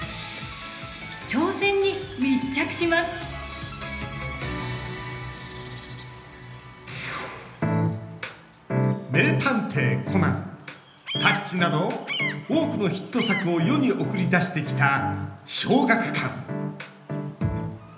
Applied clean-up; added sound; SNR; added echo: none; Bird vocalization, bird call, bird song; 15 dB; reverberation time 1.0 s.